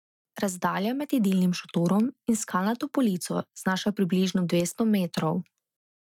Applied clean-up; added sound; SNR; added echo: none; none; none; none.